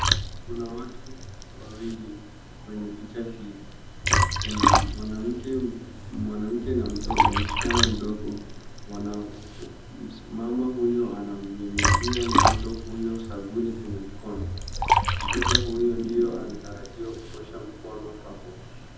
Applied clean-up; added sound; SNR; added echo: none; Liquid; -4 dB; reverberation time 0.8 s.